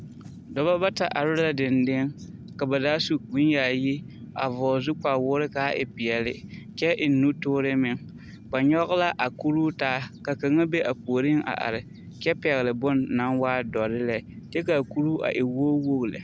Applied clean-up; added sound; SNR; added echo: none; Fire; 17 dB; none.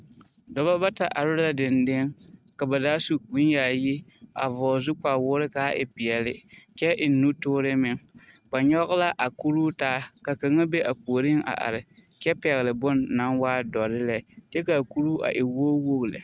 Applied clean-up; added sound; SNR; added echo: neural mask model RNNoise.